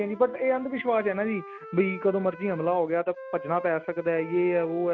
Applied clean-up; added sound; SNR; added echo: none; Wind instrument, woodwind instrument; 16 dB; none.